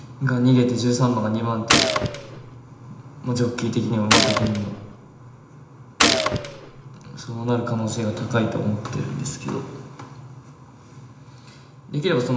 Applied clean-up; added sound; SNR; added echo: none; Gunshot, gunfire; -2 dB; reverberation time 0.8 s.